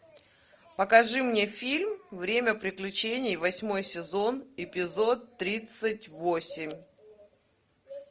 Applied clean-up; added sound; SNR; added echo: none; none; none; none.